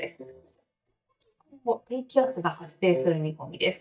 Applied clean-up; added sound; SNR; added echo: neural mask model DeepFilterNet 3.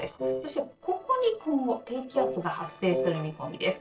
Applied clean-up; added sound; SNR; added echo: neural separator model SepFormer DNS4.